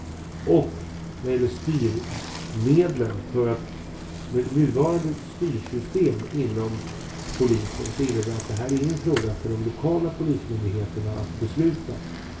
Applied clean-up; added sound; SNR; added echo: none; Bicycle; 10 dB; reverberation time 0.3 s.